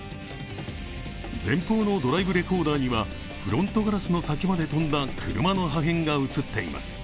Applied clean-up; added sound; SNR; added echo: none; none; none; none.